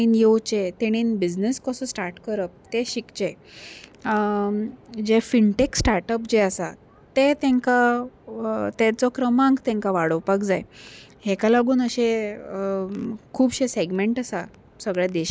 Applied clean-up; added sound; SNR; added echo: none; none; none; none.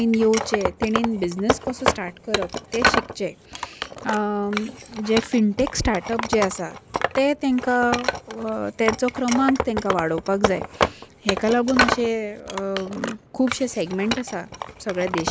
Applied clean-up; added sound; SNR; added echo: none; Wood; 4 dB; none.